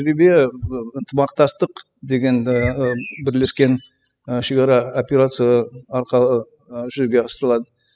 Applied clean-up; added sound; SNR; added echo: classical method spectral subtraction.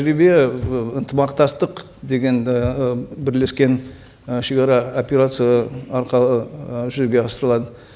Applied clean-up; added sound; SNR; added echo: none; none; none; none.